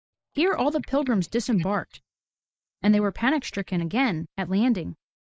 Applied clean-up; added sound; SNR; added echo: neural mask model Resemble Enhance denoiser.